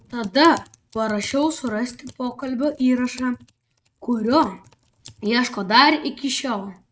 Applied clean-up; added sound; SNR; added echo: neural mask model RNNoise.